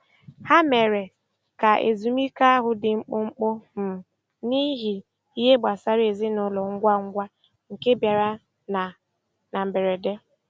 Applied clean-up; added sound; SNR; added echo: none; none; none; none.